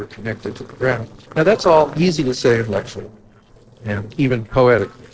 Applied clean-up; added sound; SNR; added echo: neural separator model SepFormer DNS4.